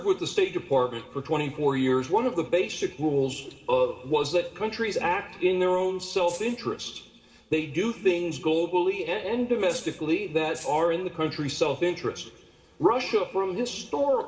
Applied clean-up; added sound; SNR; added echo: none; Rattle (instrument); 17 dB; reverberation time 2.4 s.